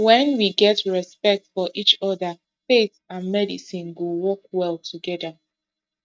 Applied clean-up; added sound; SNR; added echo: neural mask model DeepFilterNet 3.